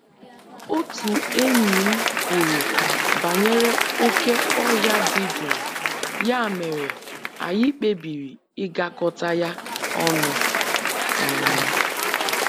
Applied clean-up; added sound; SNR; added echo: none; Applause; -1 dB; none.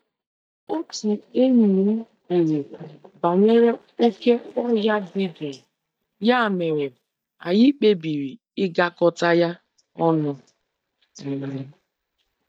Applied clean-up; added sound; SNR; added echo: neural mask model DeepFilterNet 3.